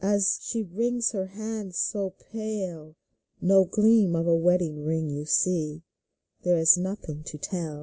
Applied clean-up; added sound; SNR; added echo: none; none; none; none.